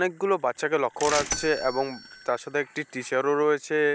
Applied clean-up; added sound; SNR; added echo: none; Bell / Mechanisms; 11 dB; none.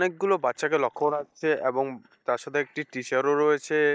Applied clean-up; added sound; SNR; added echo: neural mask model DeepFilterNet 3.